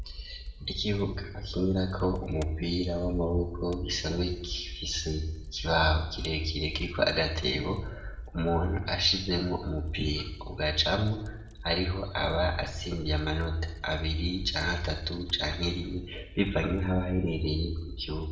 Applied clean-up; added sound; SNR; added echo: none; Fire; 11 dB; reverberation time 0.7 s.